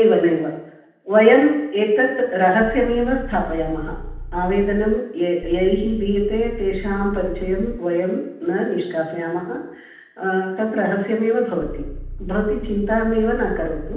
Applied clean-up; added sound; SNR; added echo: none; Idling / Car; 10 dB; reverberation time 0.9 s.